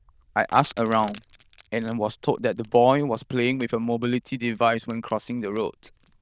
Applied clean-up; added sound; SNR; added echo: neural diffusion model UNIVERSE++.